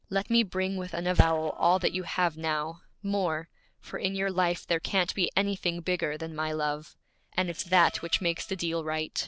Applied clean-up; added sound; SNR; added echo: neural separator model SepFormer DNS4.